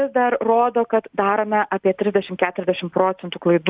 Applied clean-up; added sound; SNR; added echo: none; none; none; none.